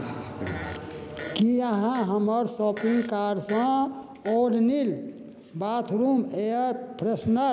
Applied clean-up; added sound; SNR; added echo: none; Fart; 18 dB; none.